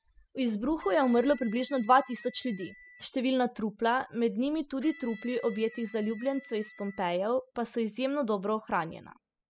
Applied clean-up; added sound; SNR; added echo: classical method spectral subtraction.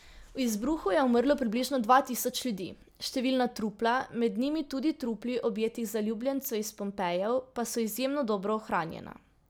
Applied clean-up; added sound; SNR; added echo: none; none; none; none.